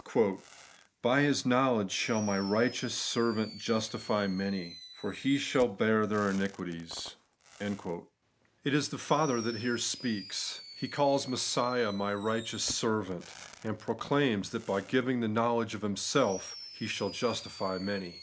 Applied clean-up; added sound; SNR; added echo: none; Fireworks; 18 dB; none.